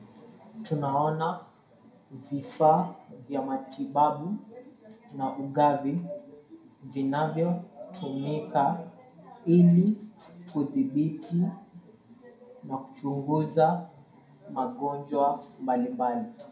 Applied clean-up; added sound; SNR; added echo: none; none; none; reverberation time 0.4 s.